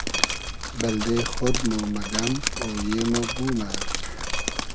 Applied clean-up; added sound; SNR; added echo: none; Drip; 0 dB; none.